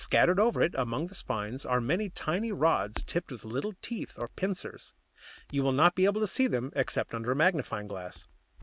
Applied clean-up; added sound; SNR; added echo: none; Crackle; 19 dB; none.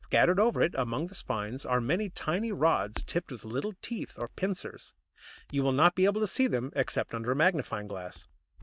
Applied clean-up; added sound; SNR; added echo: neural mask model DeepFilterNet 3.